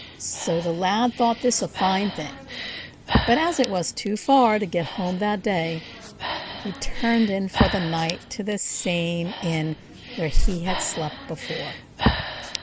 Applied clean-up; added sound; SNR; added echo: none; Breathing; 7 dB; none.